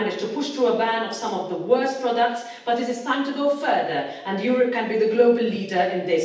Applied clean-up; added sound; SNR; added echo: none; none; none; reverberation time 0.9 s.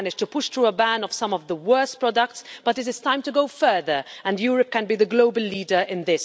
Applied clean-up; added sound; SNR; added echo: none; none; none; none.